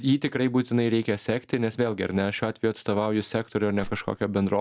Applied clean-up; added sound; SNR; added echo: neural mask model DeepFilterNet 3.